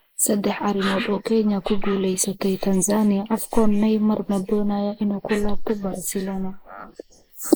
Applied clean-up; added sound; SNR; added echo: neural mask model Resemble Enhance denoiser.